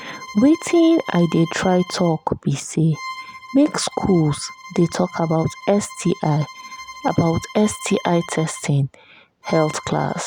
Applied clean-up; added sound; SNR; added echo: none; Bowed string instrument; 17 dB; none.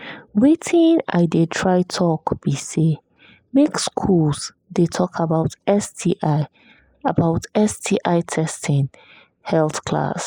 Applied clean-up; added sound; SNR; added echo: neural mask model Resemble Enhance denoiser.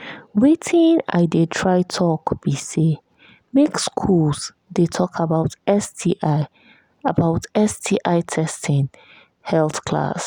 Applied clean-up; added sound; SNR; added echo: none; none; none; none.